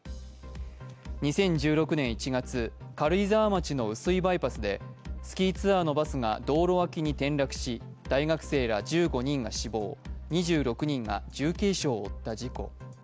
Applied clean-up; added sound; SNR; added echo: none; none; none; none.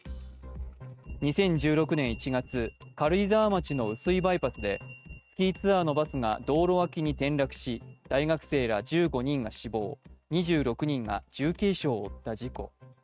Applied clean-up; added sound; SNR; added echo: neural mask model RNNoise.